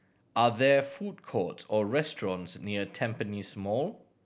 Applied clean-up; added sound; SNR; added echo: none; none; none; none.